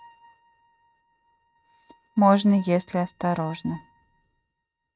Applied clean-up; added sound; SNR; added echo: neural mask model RNNoise.